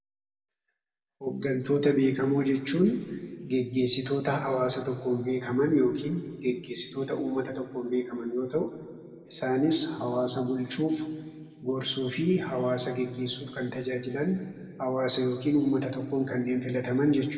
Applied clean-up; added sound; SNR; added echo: none; none; none; reverberation time 1.8 s.